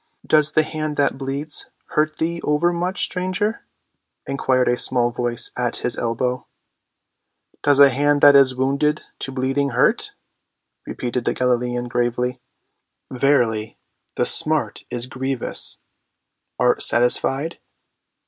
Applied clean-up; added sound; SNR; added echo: none; none; none; none.